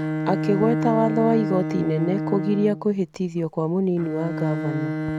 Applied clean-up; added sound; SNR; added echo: none; Bowed string instrument; 4 dB; none.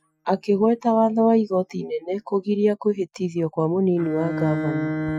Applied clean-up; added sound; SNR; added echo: classical method Wiener filter.